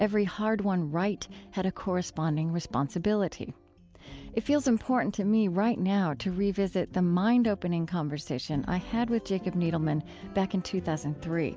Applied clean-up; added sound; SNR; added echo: none; none; none; none.